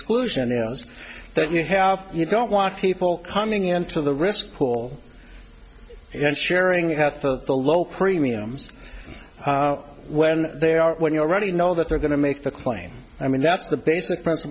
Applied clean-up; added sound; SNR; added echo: none; none; none; none.